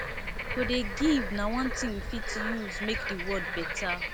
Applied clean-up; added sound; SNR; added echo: none; Bird / Frog; 2 dB; none.